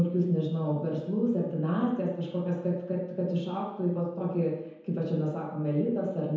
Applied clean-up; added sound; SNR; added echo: none; none; none; reverberation time 0.9 s.